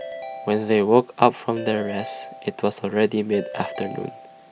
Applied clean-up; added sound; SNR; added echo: none; Ringtone / Keyboard (musical); 14 dB; none.